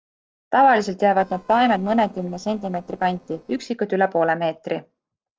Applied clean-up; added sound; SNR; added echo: neural separator model SepFormer DNS4.